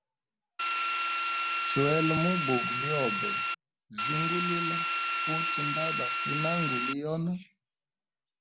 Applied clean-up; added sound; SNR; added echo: none; Drill; -4 dB; none.